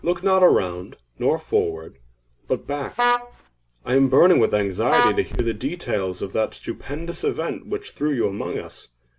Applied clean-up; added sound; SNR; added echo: none; Vehicle horn, car horn, honking; 4 dB; none.